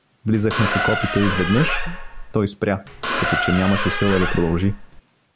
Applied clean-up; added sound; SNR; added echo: none; Squeak; 2 dB; none.